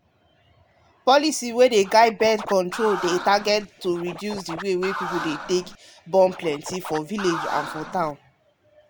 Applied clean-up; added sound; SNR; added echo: none; Scratching (performance technique); 11 dB; none.